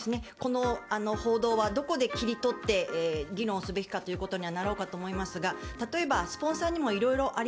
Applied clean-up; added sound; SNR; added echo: none; Wind instrument, woodwind instrument; 15 dB; none.